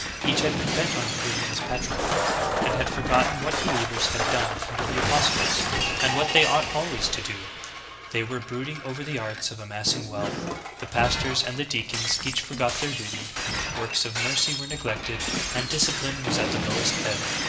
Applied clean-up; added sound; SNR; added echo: none; Shatter; -1 dB; reverberation time 0.9 s.